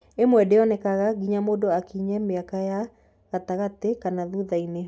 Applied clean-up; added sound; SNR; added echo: none; none; none; none.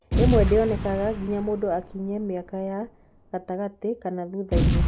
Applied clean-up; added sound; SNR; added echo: none; Boom; 1 dB; none.